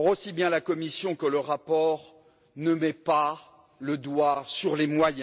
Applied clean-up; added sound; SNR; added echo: none; none; none; none.